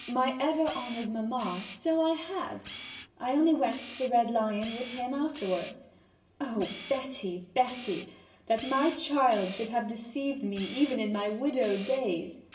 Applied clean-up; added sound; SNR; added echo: none; Camera; 18 dB; reverberation time 0.7 s.